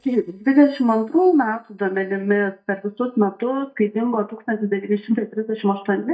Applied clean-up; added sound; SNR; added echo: neural mask model DeepFilterNet 3.